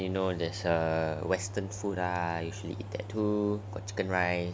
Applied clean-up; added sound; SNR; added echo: none; none; none; none.